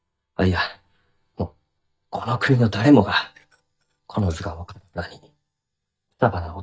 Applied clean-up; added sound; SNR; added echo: neural mask model DeepFilterNet 3.